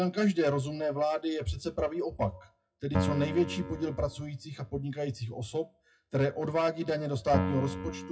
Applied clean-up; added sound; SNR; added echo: classical method WPE with log-MMSE.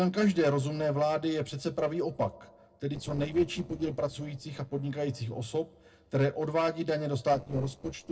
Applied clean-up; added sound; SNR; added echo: neural separator model SepFormer DNS4.